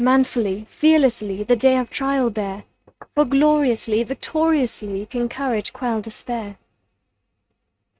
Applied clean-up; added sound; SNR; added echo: neural mask model RNNoise.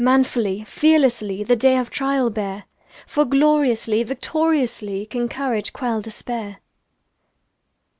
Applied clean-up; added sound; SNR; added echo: none; none; none; none.